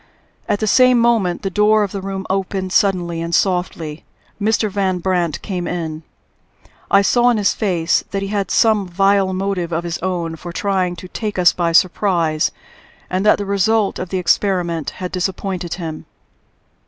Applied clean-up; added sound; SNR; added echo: none; none; none; none.